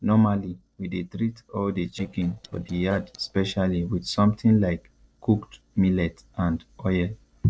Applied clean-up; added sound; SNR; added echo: neural separator model SepFormer DNS4.